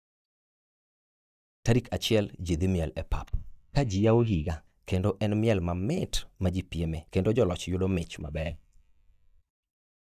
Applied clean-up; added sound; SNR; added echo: neural mask model DeepFilterNet 3.